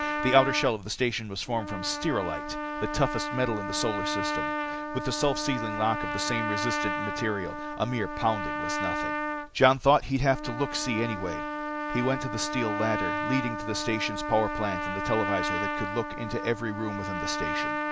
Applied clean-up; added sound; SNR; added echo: none; Trumpet; 3 dB; none.